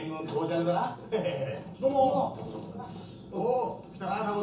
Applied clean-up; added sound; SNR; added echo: none; none; none; reverberation time 0.7 s.